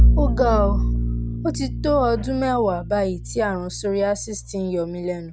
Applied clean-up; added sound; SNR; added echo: none; Bowed string instrument; 0 dB; none.